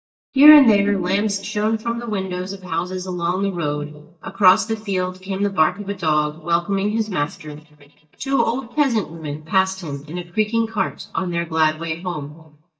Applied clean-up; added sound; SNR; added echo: neural mask model DeepFilterNet 3.